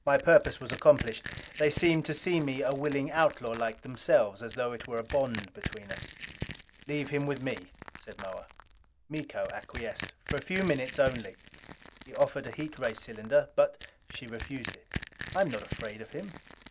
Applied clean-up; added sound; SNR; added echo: none; Crushing; 11 dB; none.